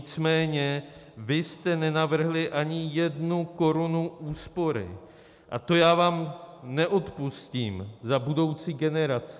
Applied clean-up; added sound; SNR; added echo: none; none; none; none.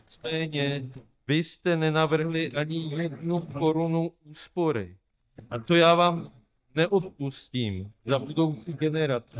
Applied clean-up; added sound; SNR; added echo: neural mask model DeepFilterNet 3.